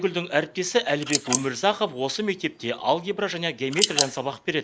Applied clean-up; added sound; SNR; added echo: neural mask model Resemble Enhance denoiser.